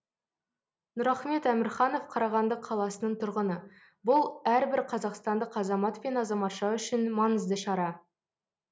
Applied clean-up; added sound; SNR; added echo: none; none; none; none.